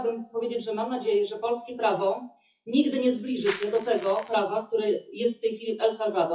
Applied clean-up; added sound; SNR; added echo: classical method WPE with log-MMSE.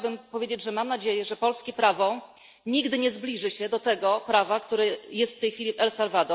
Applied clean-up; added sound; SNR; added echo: none; none; none; none.